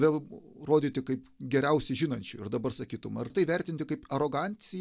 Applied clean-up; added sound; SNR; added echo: none; none; none; none.